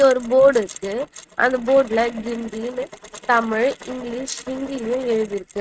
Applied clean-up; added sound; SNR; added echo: neural mask model RNNoise.